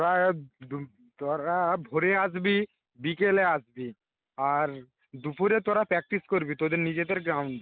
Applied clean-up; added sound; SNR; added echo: none; none; none; none.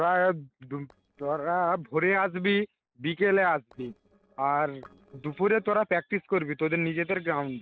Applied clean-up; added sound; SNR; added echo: neural separator model SepFormer DNS4.